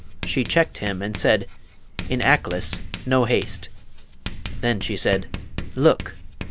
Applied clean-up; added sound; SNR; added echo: none; Writing; 8 dB; none.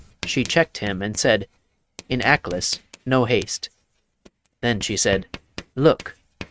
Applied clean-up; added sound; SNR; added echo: neural mask model RNNoise.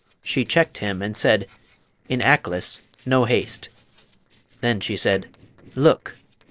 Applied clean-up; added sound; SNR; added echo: neural separator model SepFormer DNS4.